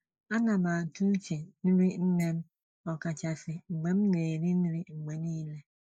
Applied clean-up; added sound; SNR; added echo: neural mask model Resemble Enhance denoiser.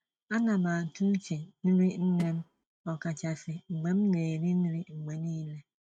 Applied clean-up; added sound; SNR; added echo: neural mask model RNNoise.